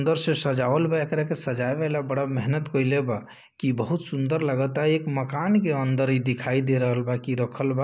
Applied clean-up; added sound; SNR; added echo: none; none; none; none.